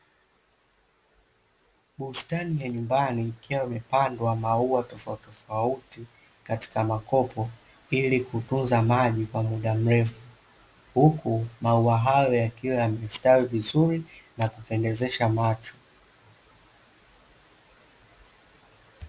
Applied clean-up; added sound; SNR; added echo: none; none; none; none.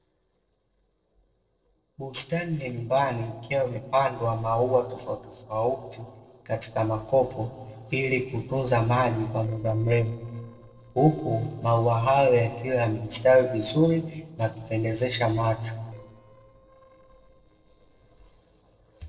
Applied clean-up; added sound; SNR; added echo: neural separator model SepFormer DNS4.